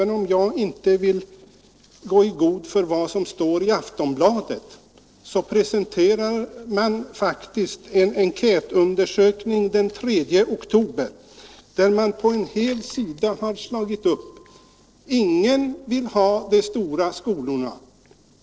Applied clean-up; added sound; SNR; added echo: neural separator model SepFormer DNS4.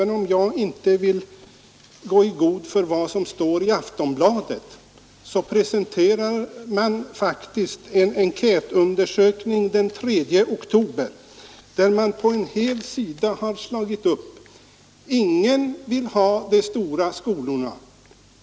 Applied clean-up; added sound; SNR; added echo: none; none; none; none.